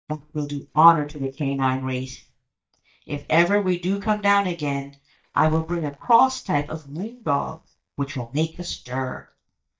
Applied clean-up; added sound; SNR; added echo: neural mask model DeepFilterNet 3.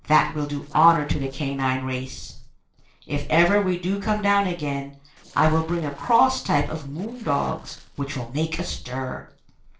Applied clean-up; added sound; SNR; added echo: neural separator model SepFormer DNS4.